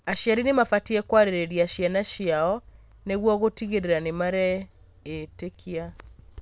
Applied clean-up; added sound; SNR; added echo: none; none; none; none.